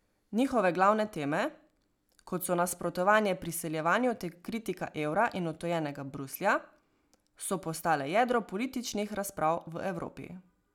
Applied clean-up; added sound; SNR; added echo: none; none; none; none.